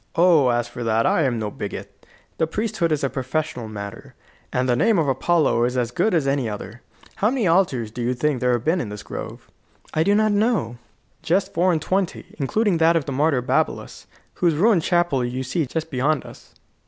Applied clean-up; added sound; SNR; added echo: none; none; none; none.